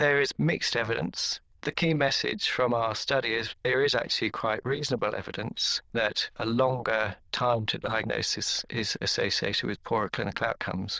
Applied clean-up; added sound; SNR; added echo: neural diffusion model UNIVERSE++.